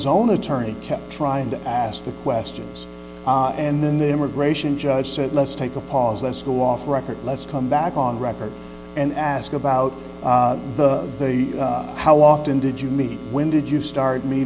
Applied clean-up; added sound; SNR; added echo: none; none; none; none.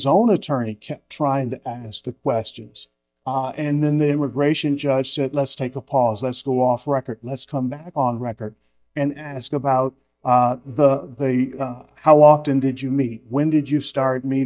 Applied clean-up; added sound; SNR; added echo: neural mask model DeepFilterNet 3.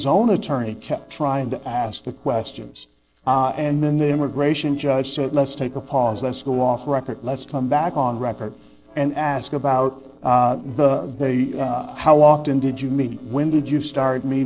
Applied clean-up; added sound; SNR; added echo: neural separator model SepFormer DNS4.